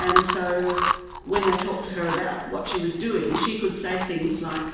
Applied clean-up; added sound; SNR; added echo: none; Chewing, mastication; 3 dB; reverberation time 1.0 s.